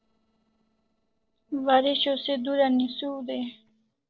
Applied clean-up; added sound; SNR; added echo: neural separator model SepFormer DNS4.